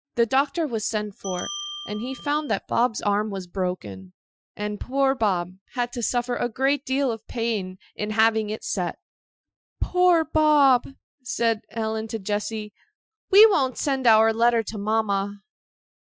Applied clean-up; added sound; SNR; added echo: classical method Wiener filter.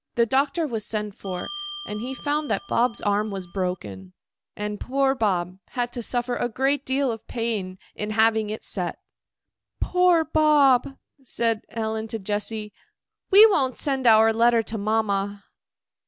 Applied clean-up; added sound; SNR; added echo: none; Bell; 14 dB; none.